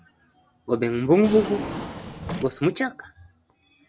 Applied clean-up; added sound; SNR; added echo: none; Drawer open or close; 9 dB; none.